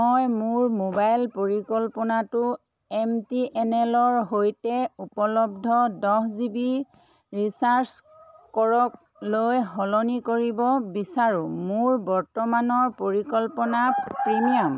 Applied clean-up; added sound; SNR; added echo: none; none; none; none.